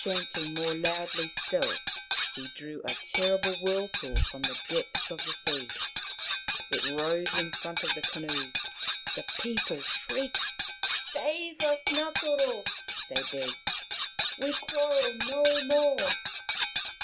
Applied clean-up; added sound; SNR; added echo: none; Cutlery, silverware; 1 dB; none.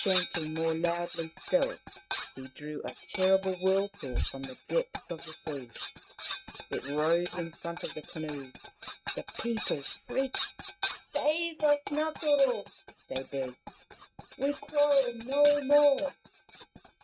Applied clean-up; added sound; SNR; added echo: neural mask model RNNoise.